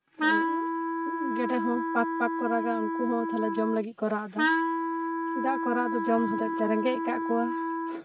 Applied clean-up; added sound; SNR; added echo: neural mask model RNNoise.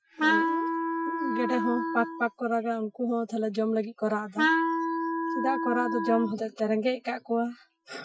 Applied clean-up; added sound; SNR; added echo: classical method Wiener filter.